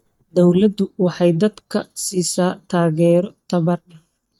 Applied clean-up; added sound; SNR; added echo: neural mask model DeepFilterNet 3.